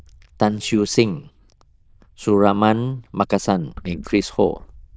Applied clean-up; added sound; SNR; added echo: neural diffusion model UNIVERSE++.